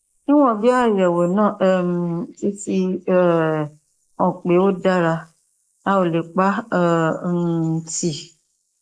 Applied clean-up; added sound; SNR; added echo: neural mask model Resemble Enhance denoiser.